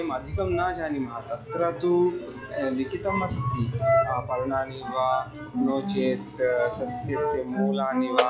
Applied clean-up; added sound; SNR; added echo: classical method log-MMSE.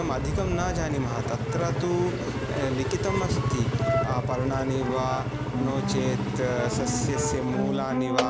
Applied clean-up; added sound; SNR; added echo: none; Engine; -1 dB; none.